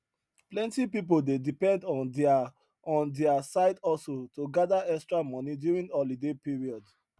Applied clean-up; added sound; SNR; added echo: none; none; none; none.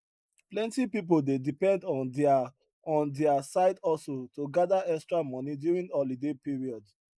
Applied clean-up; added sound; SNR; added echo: neural mask model Resemble Enhance denoiser.